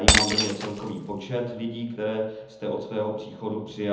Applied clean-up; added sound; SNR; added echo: none; Shatter; -1 dB; reverberation time 1.0 s.